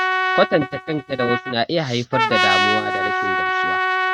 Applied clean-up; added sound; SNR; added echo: neural mask model RNNoise.